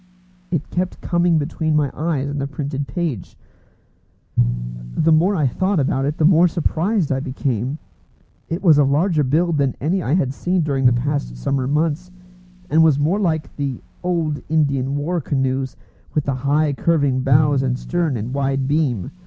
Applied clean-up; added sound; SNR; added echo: none; Drum; 11 dB; none.